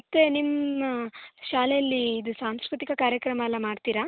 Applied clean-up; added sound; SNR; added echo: none; none; none; none.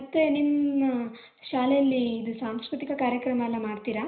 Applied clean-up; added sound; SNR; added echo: none; none; none; reverberation time 0.5 s.